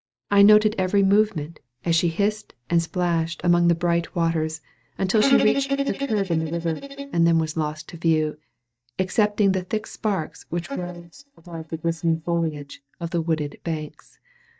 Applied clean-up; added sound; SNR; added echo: neural mask model DeepFilterNet 3.